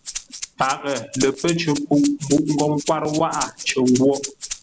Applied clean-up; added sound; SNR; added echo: none; Rattle (instrument); 12 dB; none.